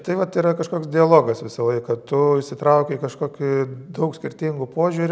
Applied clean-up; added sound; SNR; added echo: none; none; none; none.